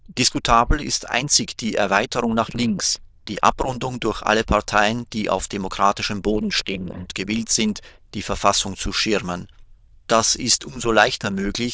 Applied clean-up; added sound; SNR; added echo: neural diffusion model UNIVERSE++.